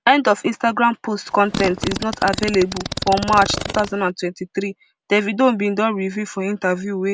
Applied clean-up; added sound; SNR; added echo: none; Fart; 8 dB; none.